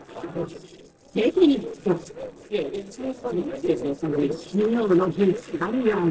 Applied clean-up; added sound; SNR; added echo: neural separator model SepFormer DNS4.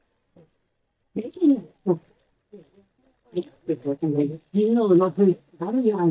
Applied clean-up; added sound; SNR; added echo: neural mask model DeepFilterNet 3.